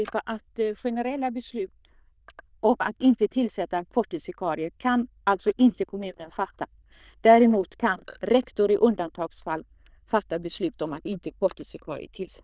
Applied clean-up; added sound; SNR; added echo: neural diffusion model UNIVERSE++.